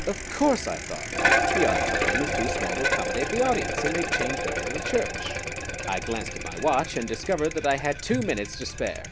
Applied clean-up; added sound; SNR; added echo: none; Bicycle; 0 dB; none.